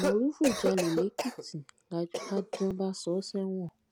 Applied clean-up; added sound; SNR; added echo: none; Cough; 5 dB; none.